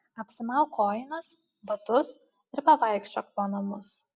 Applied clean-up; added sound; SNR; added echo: none; none; none; none.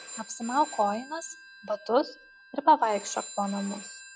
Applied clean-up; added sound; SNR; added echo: none; Telephone; 16 dB; none.